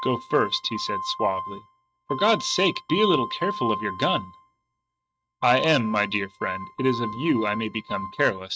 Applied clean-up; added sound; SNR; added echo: neural mask model RNNoise.